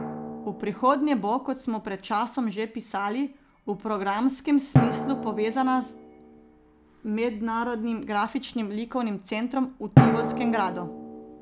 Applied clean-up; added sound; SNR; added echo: none; Drum; 2 dB; none.